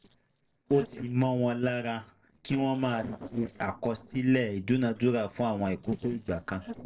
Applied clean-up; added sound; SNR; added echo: neural separator model SepFormer DNS4.